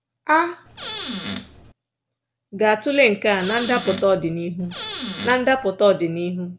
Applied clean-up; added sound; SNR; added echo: none; Squeak / Cupboard open or close; 7 dB; none.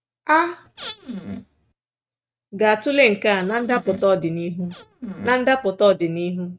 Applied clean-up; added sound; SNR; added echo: neural mask model RNNoise.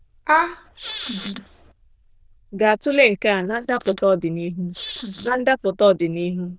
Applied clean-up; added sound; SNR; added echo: neural diffusion model UNIVERSE++.